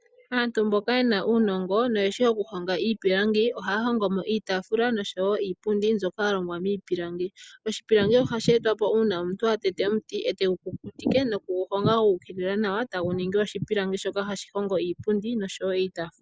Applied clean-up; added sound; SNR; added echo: none; none; none; none.